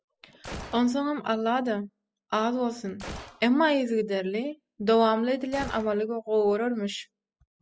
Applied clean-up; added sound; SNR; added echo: classical method spectral subtraction.